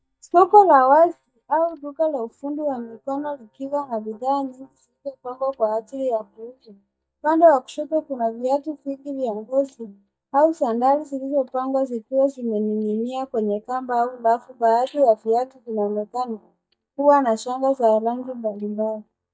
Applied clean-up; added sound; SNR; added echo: neural mask model DeepFilterNet 3.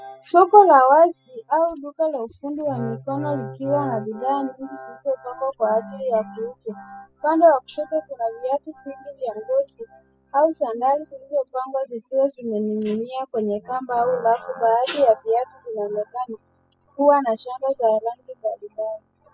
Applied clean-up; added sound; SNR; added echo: classical method spectral subtraction.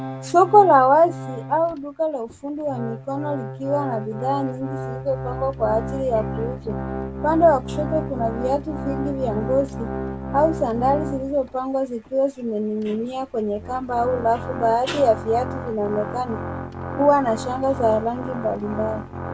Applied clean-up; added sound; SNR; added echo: none; Organ; 8 dB; none.